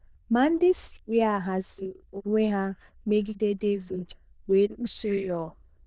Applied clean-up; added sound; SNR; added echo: neural diffusion model UNIVERSE++.